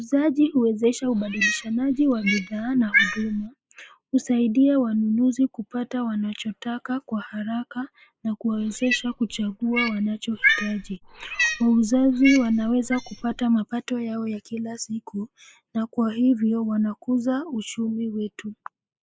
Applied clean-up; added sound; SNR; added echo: neural mask model Resemble Enhance denoiser.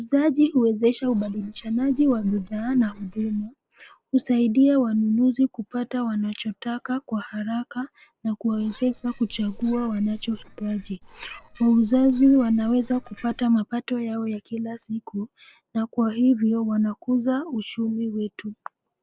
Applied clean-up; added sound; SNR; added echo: neural separator model SepFormer DNS4.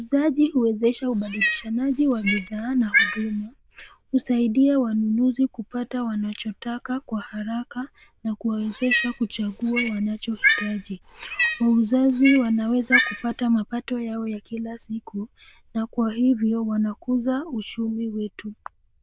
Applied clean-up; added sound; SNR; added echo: neural diffusion model UNIVERSE++.